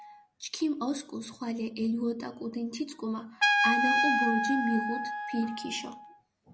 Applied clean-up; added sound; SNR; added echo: none; Trumpet; -1 dB; none.